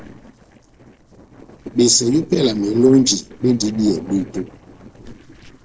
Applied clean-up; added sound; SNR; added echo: neural separator model SepFormer DNS4.